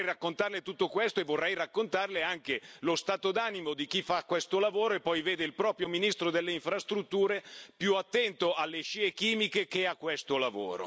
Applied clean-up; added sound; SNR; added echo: none; none; none; none.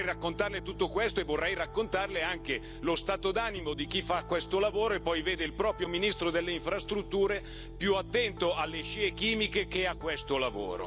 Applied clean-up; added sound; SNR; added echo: none; Piano; 12 dB; none.